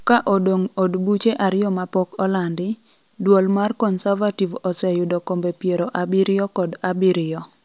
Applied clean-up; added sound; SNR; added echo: none; none; none; none.